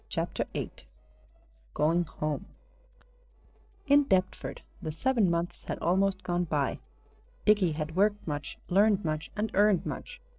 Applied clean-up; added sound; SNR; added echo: neural separator model SepFormer DNS4.